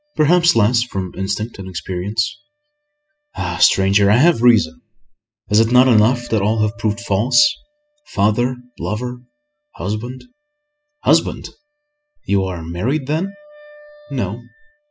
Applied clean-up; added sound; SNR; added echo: classical method spectral subtraction.